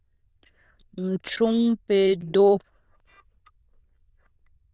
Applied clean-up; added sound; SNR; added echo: neural diffusion model UNIVERSE++.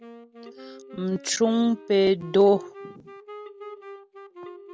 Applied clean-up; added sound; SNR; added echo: none; Telephone + Wind instrument, woodwind instrument; 17 dB; none.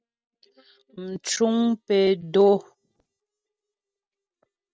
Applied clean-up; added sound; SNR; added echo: neural mask model DeepFilterNet 3.